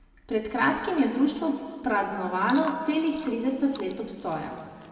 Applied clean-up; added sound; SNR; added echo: none; Chewing, mastication; 12 dB; reverberation time 2.0 s.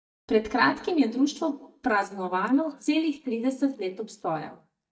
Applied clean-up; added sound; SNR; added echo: neural mask model DeepFilterNet 3.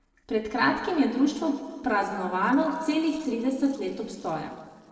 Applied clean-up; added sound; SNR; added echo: neural separator model SepFormer DNS4.